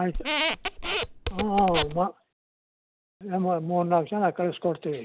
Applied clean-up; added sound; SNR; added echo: none; Squeak; 1 dB; none.